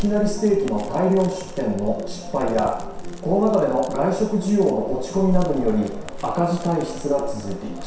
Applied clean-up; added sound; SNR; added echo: none; Crackle; 8 dB; reverberation time 0.7 s.